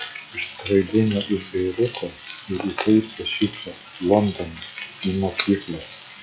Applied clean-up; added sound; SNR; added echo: classical method log-MMSE.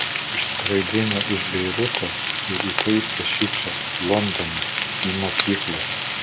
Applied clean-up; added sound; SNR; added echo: none; Frying (food); 0 dB; none.